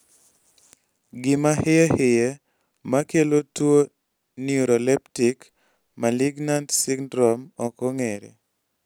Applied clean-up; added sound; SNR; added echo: none; none; none; none.